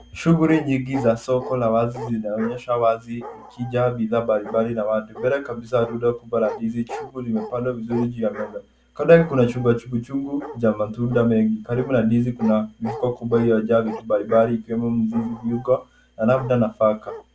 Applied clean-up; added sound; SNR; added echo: none; Bark; 17 dB; none.